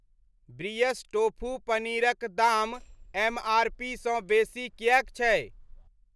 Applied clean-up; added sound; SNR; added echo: none; Hammer; 20 dB; none.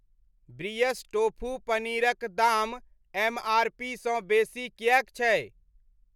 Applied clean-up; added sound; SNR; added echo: none; none; none; none.